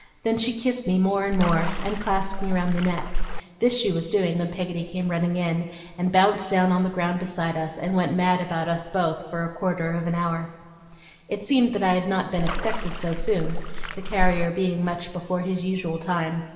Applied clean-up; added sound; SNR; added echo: none; Splash, splatter; 0 dB; reverberation time 2.0 s.